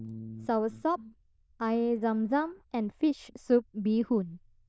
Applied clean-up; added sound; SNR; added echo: neural diffusion model UNIVERSE++.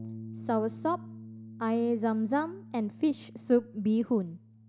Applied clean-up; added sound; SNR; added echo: none; Bass guitar; 15 dB; none.